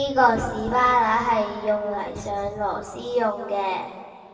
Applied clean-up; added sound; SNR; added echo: none; none; none; reverberation time 1.9 s.